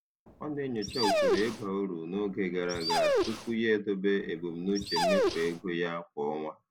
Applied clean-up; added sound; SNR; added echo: none; Dog; 0 dB; none.